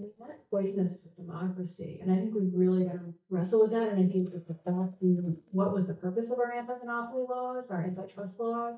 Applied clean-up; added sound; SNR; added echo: neural mask model DeepFilterNet 3.